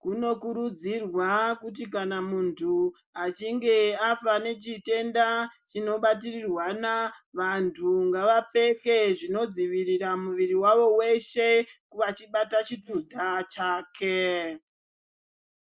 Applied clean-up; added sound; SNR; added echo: neural mask model Resemble Enhance denoiser.